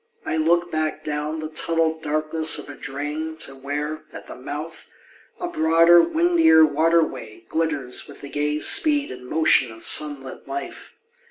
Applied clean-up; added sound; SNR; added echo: none; none; none; none.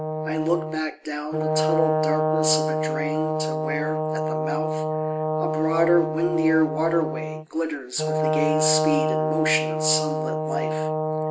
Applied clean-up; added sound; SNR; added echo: none; Brass instrument; -2 dB; none.